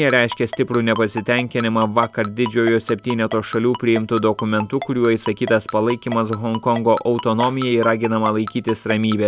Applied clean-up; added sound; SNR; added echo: none; Water / Splash, splatter + Ringtone; 14 dB; none.